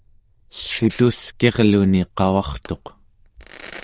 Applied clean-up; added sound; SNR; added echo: neural diffusion model UNIVERSE++.